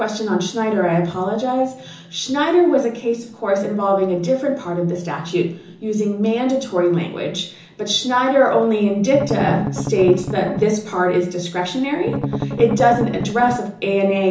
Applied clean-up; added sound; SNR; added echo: none; Strum; 5 dB; reverberation time 0.7 s.